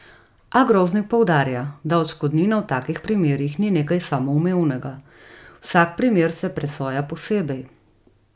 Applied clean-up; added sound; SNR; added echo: none; none; none; none.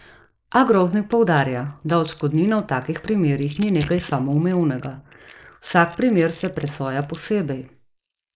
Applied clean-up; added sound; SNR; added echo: neural mask model Resemble Enhance denoiser.